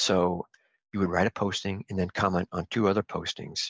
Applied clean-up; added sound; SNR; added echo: none; none; none; none.